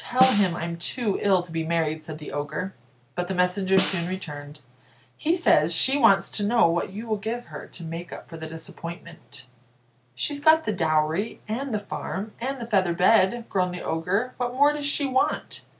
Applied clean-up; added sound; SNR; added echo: none; Snare drum; 7 dB; none.